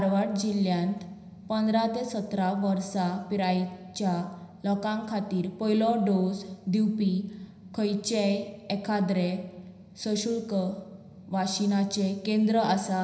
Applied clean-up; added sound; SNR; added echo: none; none; none; reverberation time 0.9 s.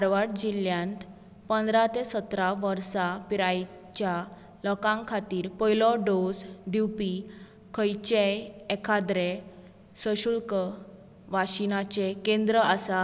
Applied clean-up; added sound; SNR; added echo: none; none; none; none.